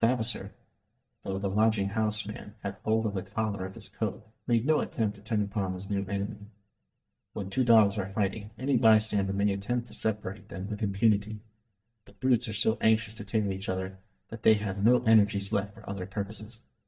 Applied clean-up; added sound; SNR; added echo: neural mask model DeepFilterNet 3.